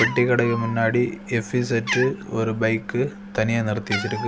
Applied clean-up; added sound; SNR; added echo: none; Cat; 10 dB; none.